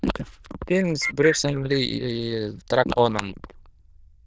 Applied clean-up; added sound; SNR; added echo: neural diffusion model UNIVERSE++.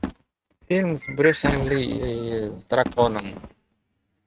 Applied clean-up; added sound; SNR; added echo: neural mask model RNNoise.